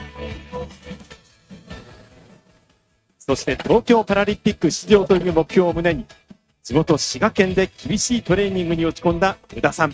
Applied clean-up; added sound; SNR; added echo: neural mask model RNNoise.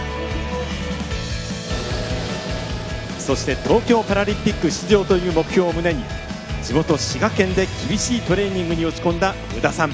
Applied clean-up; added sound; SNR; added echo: none; none; none; none.